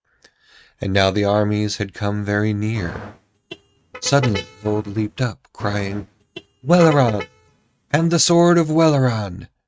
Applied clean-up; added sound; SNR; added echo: neural mask model RNNoise.